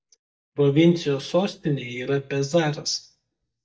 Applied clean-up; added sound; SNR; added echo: neural mask model DeepFilterNet 3.